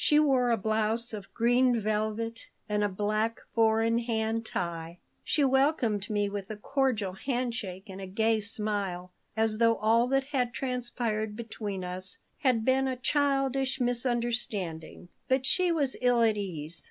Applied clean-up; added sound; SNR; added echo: none; none; none; none.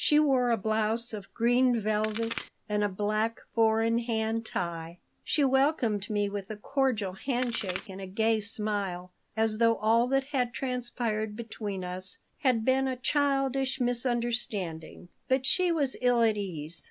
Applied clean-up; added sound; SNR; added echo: none; Crack; 10 dB; none.